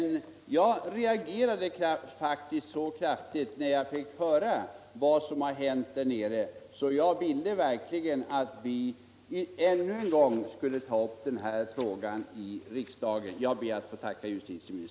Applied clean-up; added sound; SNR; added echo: none; none; none; none.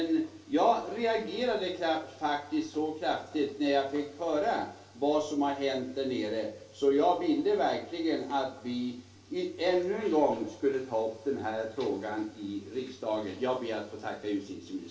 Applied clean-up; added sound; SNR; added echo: none; none; none; reverberation time 0.2 s.